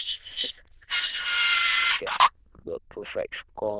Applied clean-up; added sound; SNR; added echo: neural diffusion model UNIVERSE++.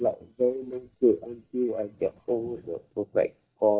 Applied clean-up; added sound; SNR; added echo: neural mask model DeepFilterNet 3.